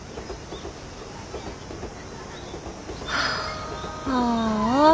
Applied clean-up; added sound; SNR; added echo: none; Wind instrument, woodwind instrument; 13 dB; none.